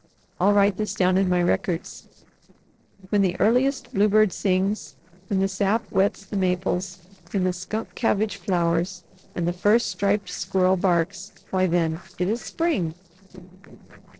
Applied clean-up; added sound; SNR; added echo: neural separator model SepFormer DNS4.